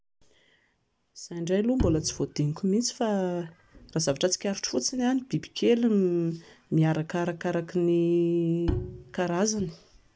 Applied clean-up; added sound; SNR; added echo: none; Bowed string instrument; 7 dB; none.